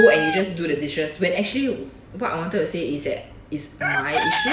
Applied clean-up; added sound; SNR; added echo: none; Chicken, rooster; 5 dB; reverberation time 1.0 s.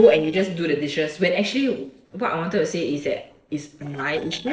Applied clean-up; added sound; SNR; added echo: neural separator model SepFormer DNS4.